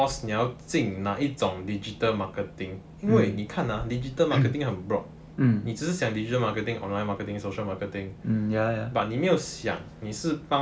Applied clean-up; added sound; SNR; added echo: none; none; none; none.